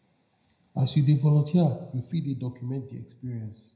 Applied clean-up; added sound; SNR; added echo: none; none; none; reverberation time 0.7 s.